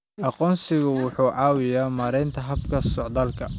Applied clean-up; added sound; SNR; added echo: none; none; none; none.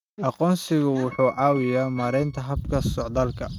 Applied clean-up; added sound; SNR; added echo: neural mask model RNNoise.